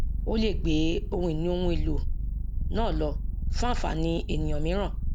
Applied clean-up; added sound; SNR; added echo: none; Purr; -3 dB; none.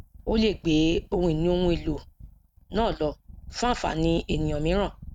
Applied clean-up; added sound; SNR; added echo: neural mask model RNNoise.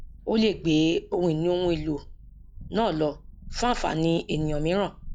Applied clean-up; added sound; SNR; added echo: classical method log-MMSE.